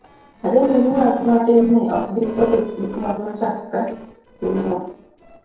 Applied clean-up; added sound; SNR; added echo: neural separator model SepFormer DNS4.